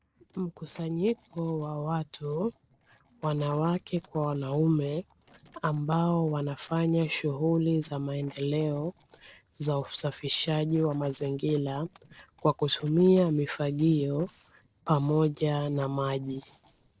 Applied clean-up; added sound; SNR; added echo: neural separator model SepFormer DNS4.